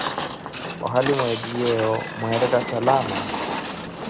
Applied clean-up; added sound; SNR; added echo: none; Walk, footsteps; 4 dB; none.